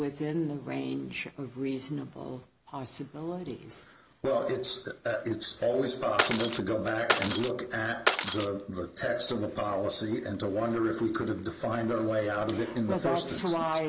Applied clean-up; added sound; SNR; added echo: none; Shatter; -2 dB; none.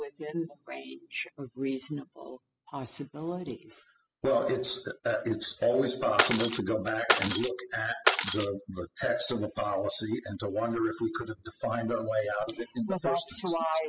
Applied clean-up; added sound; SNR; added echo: classical method spectral subtraction.